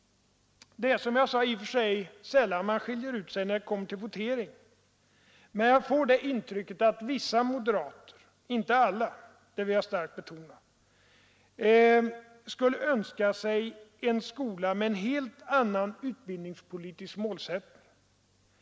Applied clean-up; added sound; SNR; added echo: none; none; none; none.